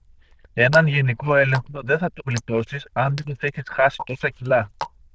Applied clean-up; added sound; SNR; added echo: neural diffusion model UNIVERSE++.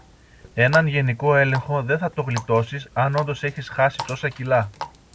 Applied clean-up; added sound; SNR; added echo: none; Water tap, faucet; 16 dB; none.